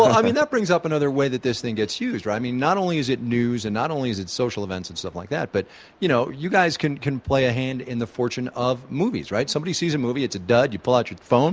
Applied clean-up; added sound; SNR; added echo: none; none; none; none.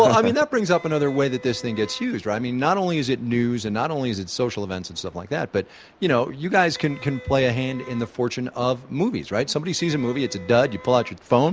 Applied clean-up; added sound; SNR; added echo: none; Wind instrument, woodwind instrument; 20 dB; none.